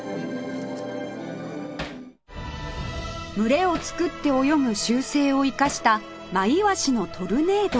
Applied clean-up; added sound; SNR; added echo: none; Hammer; 20 dB; none.